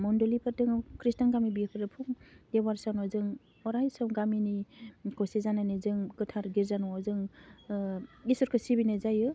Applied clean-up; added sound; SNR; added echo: none; none; none; none.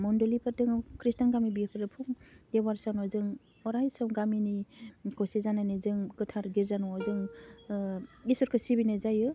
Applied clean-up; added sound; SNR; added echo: none; Plucked string instrument; 17 dB; none.